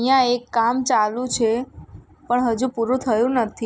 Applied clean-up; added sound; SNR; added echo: none; none; none; none.